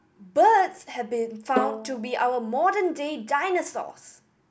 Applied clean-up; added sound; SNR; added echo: none; Bowed string instrument; 10 dB; none.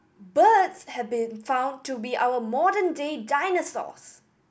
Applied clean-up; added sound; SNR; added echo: none; none; none; none.